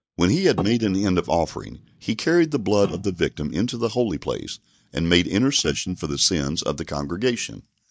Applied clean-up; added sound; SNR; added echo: neural mask model DeepFilterNet 3.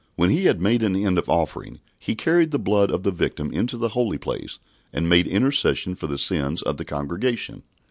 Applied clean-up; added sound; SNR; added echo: none; none; none; none.